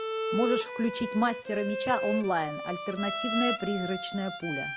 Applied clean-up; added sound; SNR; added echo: none; Bowed string instrument; 3 dB; none.